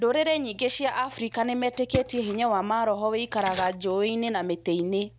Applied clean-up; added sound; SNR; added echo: none; Splash, splatter; 16 dB; none.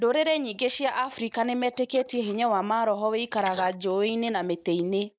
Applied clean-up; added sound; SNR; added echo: neural mask model Resemble Enhance denoiser.